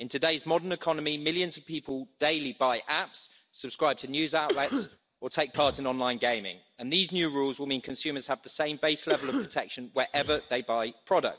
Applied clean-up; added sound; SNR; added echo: none; Cough; 7 dB; none.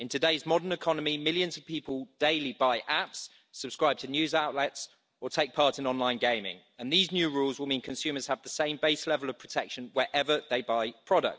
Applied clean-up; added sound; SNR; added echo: none; none; none; none.